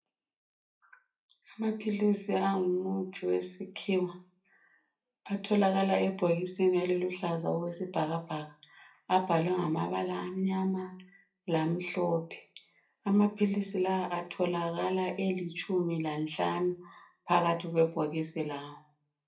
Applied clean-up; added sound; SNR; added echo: none; none; none; reverberation time 0.3 s.